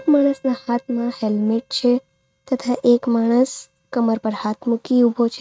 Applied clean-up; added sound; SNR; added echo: neural mask model RNNoise.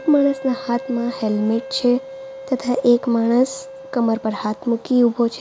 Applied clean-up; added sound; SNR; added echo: none; Wind instrument, woodwind instrument; 16 dB; none.